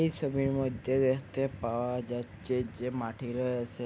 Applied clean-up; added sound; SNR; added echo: none; none; none; none.